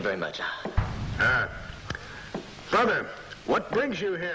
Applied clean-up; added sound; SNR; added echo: none; Explosion; 9 dB; none.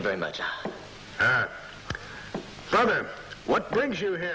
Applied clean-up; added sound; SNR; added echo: none; none; none; none.